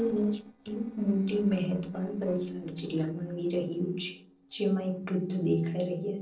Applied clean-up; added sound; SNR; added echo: neural separator model SepFormer DNS4.